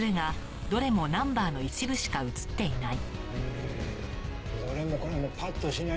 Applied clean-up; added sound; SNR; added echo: none; none; none; none.